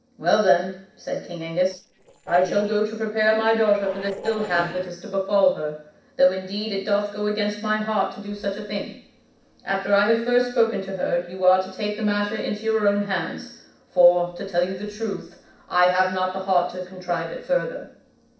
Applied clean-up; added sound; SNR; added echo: neural separator model SepFormer DNS4.